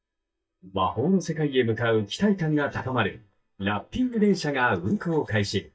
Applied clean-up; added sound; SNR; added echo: neural mask model DeepFilterNet 3.